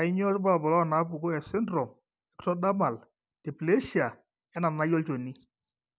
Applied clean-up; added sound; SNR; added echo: none; none; none; none.